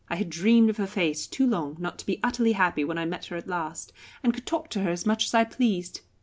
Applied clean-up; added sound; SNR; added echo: none; none; none; none.